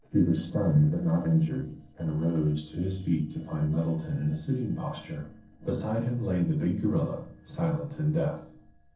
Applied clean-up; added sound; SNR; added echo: neural separator model SepFormer DNS4.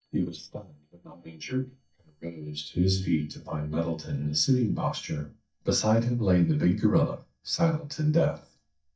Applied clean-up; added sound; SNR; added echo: neural mask model DeepFilterNet 3.